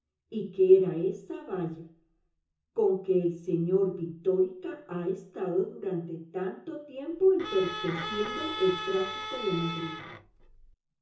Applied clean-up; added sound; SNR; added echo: none; Bowed string instrument; 8 dB; reverberation time 0.6 s.